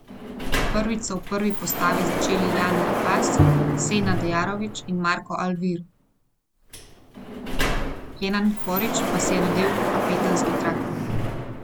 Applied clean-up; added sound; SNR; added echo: none; Bowed string instrument + Sliding door; -2 dB; none.